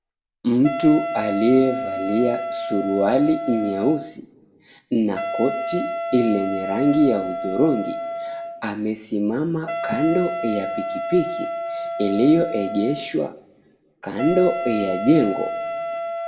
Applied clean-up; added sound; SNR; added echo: none; Wind instrument, woodwind instrument; 6 dB; reverberation time 0.6 s.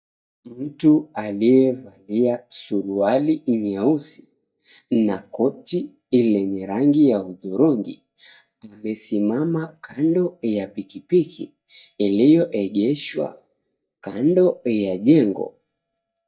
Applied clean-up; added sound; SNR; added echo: neural mask model DeepFilterNet 3.